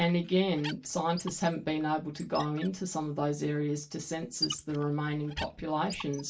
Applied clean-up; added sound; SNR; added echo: none; Squeak; 14 dB; reverberation time 0.2 s.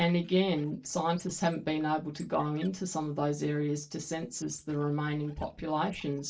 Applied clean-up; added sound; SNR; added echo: neural separator model SepFormer DNS4.